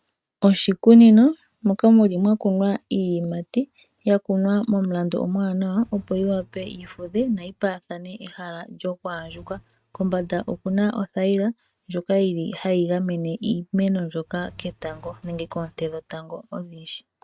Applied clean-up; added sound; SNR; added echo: neural mask model RNNoise.